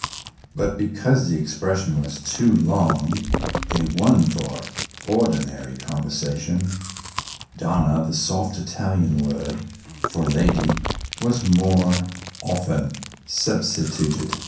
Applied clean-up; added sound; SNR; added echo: none; Chewing, mastication; 10 dB; reverberation time 0.6 s.